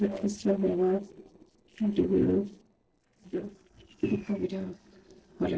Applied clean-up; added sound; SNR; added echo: neural separator model SepFormer DNS4.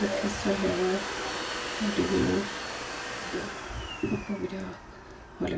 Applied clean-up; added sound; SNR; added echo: none; Domestic sounds, home sounds; 5 dB; reverberation time 0.2 s.